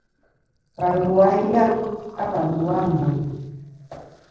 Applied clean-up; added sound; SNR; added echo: neural separator model SepFormer DNS4.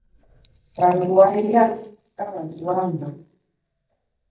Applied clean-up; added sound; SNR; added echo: neural mask model DeepFilterNet 3.